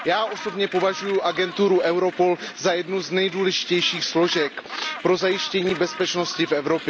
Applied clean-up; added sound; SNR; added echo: none; Gull, seagull; 14 dB; none.